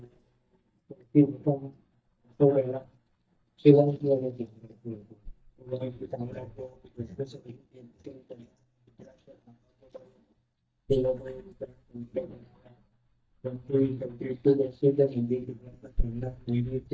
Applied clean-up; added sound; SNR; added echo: neural mask model DeepFilterNet 3.